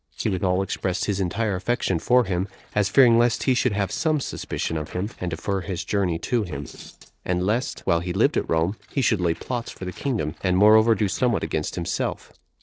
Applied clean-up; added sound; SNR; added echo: neural separator model SepFormer DNS4.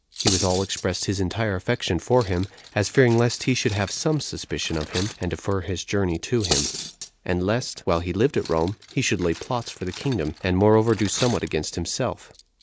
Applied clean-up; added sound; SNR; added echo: none; Cutlery, silverware; 12 dB; none.